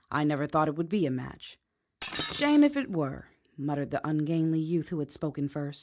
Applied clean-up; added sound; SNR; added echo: none; Shatter; 14 dB; none.